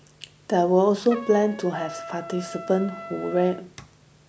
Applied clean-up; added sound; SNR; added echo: none; Trumpet; 16 dB; none.